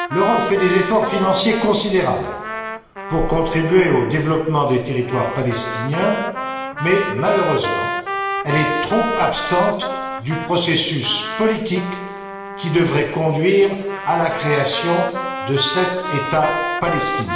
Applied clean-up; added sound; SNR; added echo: none; Trumpet; 7 dB; reverberation time 1.1 s.